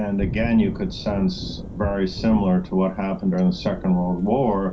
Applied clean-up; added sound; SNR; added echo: none; Thunder / Rain; 10 dB; reverberation time 0.4 s.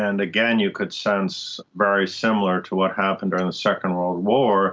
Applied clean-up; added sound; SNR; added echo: none; none; none; none.